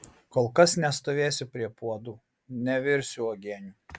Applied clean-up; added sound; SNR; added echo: none; none; none; none.